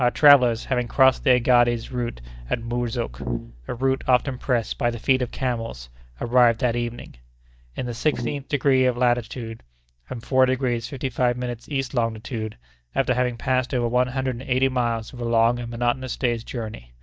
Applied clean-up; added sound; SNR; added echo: neural mask model DeepFilterNet 3.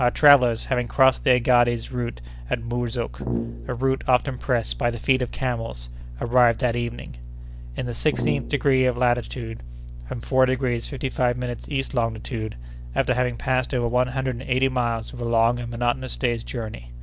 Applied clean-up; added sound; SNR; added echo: none; Brass instrument; 7 dB; none.